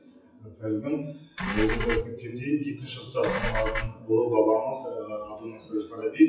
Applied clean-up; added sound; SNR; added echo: classical method WPE with log-MMSE.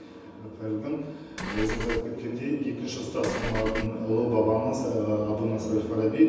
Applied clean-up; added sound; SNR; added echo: none; Engine / Car; 4 dB; reverberation time 1.1 s.